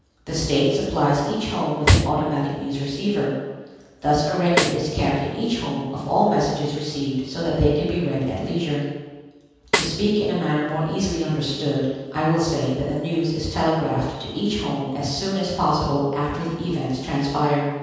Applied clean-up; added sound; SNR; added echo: none; Snare drum; 6 dB; reverberation time 1.2 s.